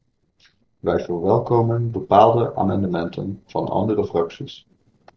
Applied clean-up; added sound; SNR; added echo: neural separator model SepFormer DNS4.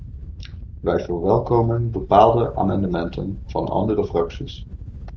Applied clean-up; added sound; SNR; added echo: none; Wind / Boat, Water vehicle; 13 dB; none.